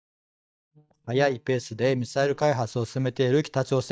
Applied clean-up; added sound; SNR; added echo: neural mask model DeepFilterNet 3.